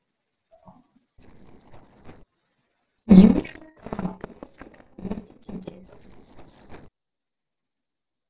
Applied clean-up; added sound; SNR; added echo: neural separator model SepFormer DNS4.